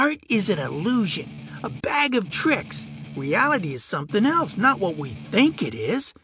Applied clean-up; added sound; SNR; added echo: none; Strum; 14 dB; none.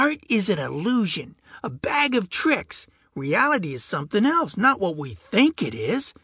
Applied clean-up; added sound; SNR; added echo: none; none; none; none.